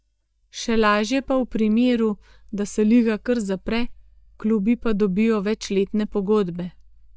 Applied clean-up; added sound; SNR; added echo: neural mask model DeepFilterNet 3.